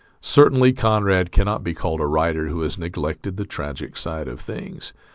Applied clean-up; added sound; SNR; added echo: none; none; none; none.